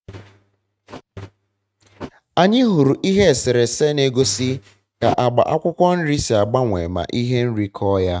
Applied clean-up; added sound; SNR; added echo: neural mask model RNNoise.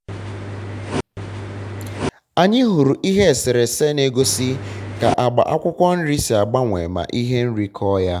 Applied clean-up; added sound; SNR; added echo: none; Engine; 9 dB; none.